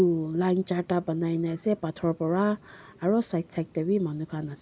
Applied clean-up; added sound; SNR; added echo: none; none; none; none.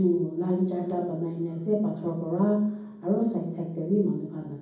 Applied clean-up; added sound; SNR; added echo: none; none; none; reverberation time 1.2 s.